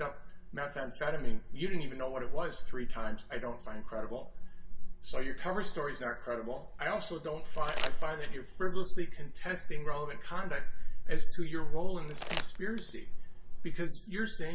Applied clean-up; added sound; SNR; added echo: none; Crumpling, crinkling; 18 dB; reverberation time 0.2 s.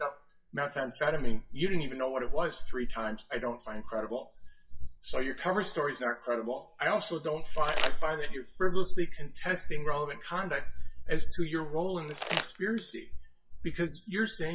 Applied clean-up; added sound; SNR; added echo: classical method WPE with log-MMSE.